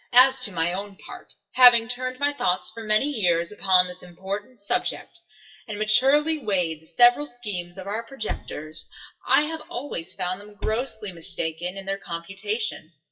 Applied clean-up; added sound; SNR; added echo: classical method WPE with log-MMSE.